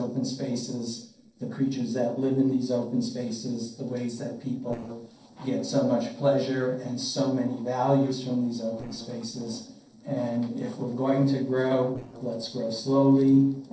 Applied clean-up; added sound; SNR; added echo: neural separator model SepFormer DNS4.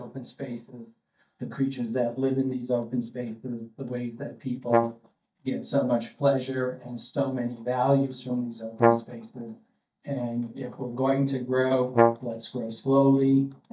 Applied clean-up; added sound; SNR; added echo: neural mask model DeepFilterNet 3.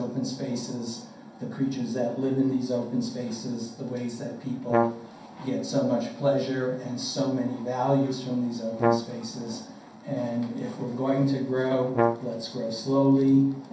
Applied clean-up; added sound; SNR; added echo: none; Brass instrument; 2 dB; reverberation time 0.5 s.